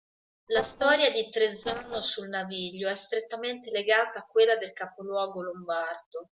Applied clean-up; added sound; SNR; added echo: neural separator model SepFormer DNS4.